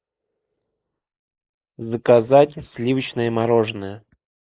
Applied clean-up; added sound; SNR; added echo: neural mask model Resemble Enhance denoiser.